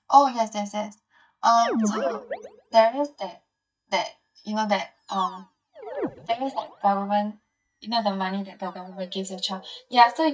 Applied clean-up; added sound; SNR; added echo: neural mask model DeepFilterNet 3.